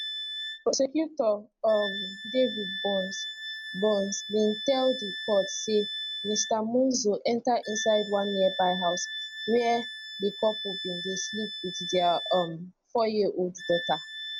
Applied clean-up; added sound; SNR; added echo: none; Wind instrument, woodwind instrument; 9 dB; none.